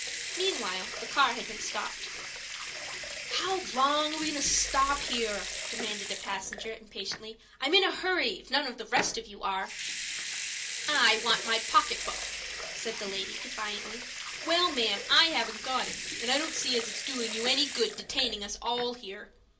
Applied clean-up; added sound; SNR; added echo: none; Sink (filling or washing) / Water tap, faucet / Liquid; 7 dB; reverberation time 0.2 s.